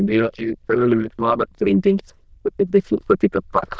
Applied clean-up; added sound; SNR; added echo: neural diffusion model UNIVERSE++.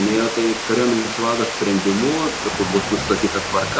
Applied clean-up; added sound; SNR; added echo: none; Water; 5 dB; none.